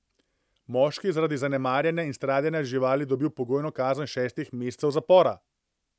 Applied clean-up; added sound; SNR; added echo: none; none; none; none.